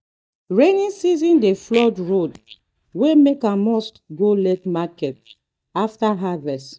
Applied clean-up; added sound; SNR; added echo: neural mask model DeepFilterNet 3.